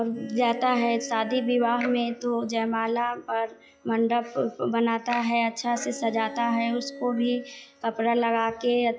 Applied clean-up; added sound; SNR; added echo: classical method log-MMSE.